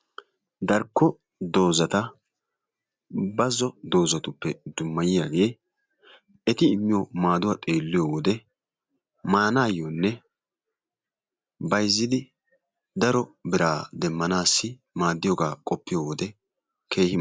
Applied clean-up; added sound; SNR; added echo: none; none; none; none.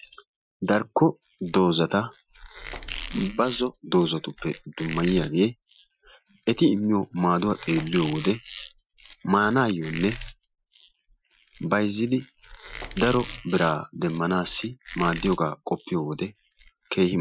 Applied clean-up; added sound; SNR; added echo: classical method Wiener filter.